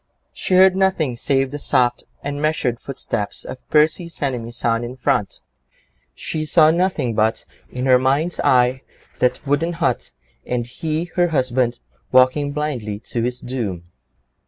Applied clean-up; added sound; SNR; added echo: none; none; none; none.